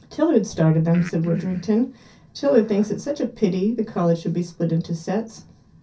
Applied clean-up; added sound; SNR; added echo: none; Breathing; 17 dB; reverberation time 0.3 s.